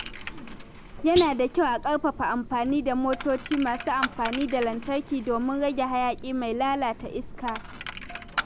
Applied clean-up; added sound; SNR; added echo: none; Thump, thud + Coin (dropping); 10 dB; none.